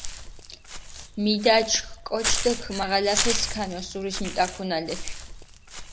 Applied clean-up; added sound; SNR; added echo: none; Walk, footsteps / Bird; 4 dB; none.